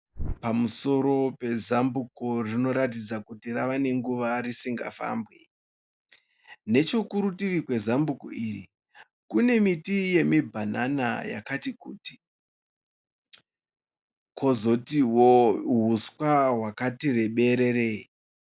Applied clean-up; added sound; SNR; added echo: neural mask model Resemble Enhance denoiser.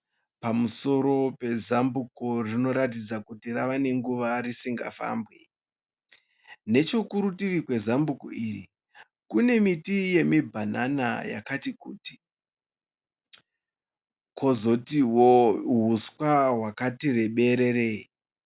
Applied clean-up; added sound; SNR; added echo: none; none; none; none.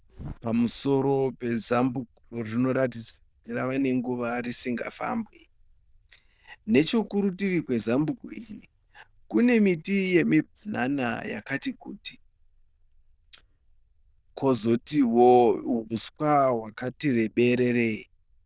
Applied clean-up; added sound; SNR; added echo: neural diffusion model UNIVERSE++.